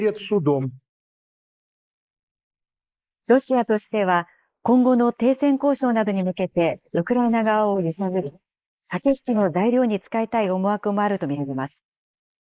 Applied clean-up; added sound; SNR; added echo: neural mask model Resemble Enhance denoiser.